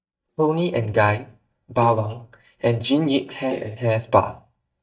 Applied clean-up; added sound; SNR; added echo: neural mask model DeepFilterNet 3.